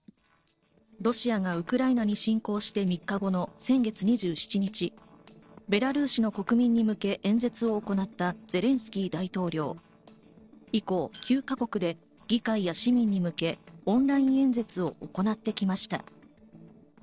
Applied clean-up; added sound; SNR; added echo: neural separator model SepFormer DNS4.